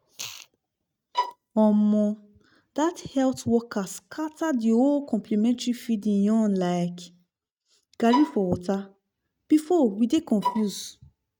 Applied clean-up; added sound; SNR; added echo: neural mask model RNNoise.